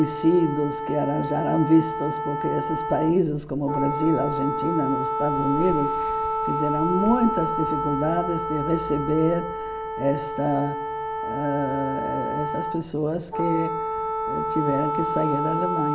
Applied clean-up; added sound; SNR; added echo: none; Wind instrument, woodwind instrument; 2 dB; reverberation time 2.1 s.